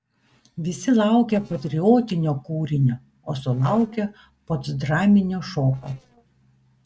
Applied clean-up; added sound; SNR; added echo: neural separator model SepFormer DNS4.